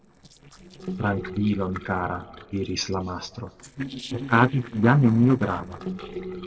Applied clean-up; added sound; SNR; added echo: neural separator model SepFormer DNS4.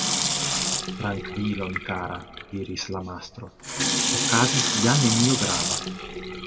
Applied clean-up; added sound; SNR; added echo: none; Sink (filling or washing) / Water tap, faucet; -1 dB; reverberation time 1.6 s.